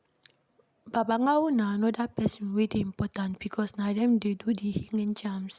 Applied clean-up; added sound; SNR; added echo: none; none; none; none.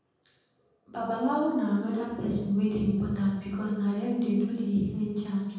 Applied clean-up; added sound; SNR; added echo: none; none; none; reverberation time 1.3 s.